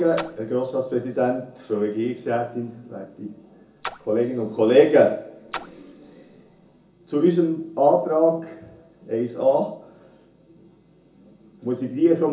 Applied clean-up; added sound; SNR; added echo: none; Splash, splatter; 18 dB; reverberation time 0.5 s.